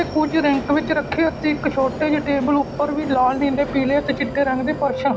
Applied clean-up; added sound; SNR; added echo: none; Subway, metro, underground; 11 dB; none.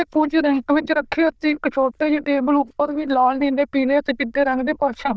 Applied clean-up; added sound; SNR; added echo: neural diffusion model UNIVERSE++.